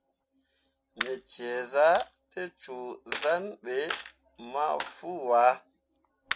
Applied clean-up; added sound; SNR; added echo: none; Coin (dropping); 11 dB; none.